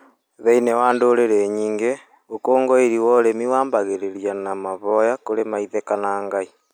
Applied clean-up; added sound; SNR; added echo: none; none; none; none.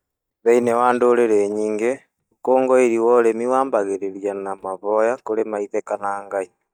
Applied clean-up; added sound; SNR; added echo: neural mask model DeepFilterNet 3.